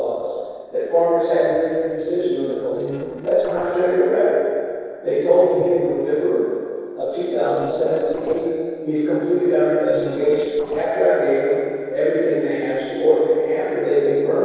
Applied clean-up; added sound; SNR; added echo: neural separator model SepFormer DNS4.